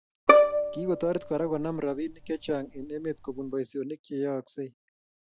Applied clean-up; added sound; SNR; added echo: none; Bowed string instrument; -5 dB; none.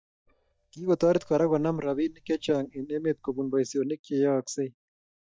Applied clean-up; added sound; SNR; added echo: neural mask model DeepFilterNet 3.